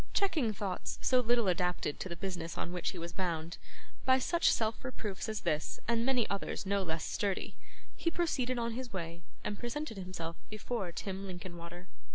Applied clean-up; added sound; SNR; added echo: none; none; none; none.